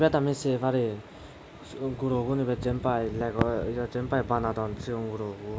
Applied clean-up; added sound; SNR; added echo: none; none; none; none.